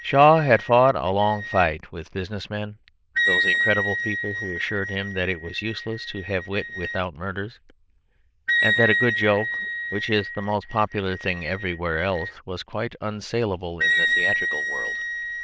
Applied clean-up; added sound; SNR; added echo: neural diffusion model UNIVERSE++.